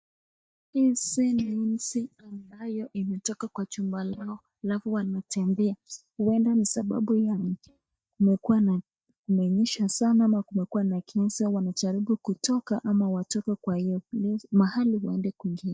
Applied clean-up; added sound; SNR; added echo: neural mask model DeepFilterNet 3.